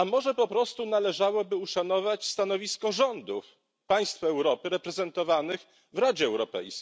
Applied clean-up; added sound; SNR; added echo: none; none; none; none.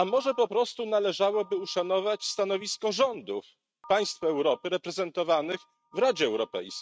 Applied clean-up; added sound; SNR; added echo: neural mask model RNNoise.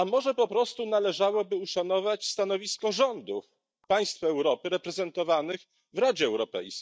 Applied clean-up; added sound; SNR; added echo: neural mask model DeepFilterNet 3.